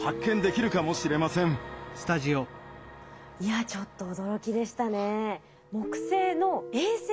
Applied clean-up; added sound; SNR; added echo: none; Guitar; 12 dB; none.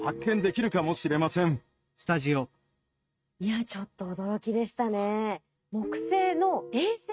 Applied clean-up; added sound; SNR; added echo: neural mask model RNNoise.